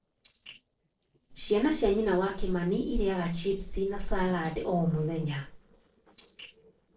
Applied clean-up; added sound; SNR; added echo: neural separator model SepFormer DNS4.